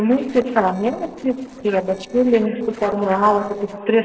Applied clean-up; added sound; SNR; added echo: neural separator model SepFormer DNS4.